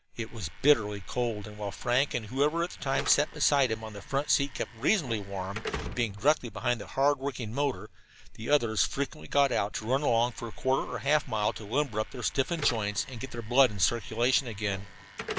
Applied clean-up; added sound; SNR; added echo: none; Slam / Alarm; 16 dB; none.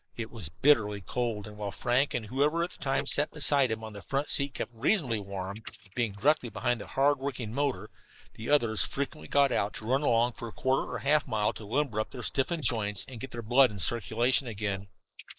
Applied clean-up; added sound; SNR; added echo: neural mask model Resemble Enhance denoiser.